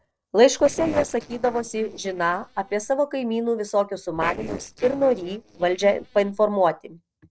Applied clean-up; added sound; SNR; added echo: neural separator model SepFormer DNS4.